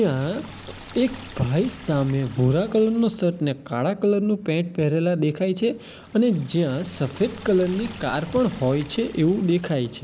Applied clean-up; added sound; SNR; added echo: none; Liquid; 20 dB; none.